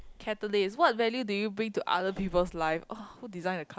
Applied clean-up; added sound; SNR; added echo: none; Breathing; 19 dB; none.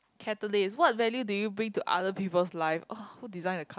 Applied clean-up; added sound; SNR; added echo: none; none; none; none.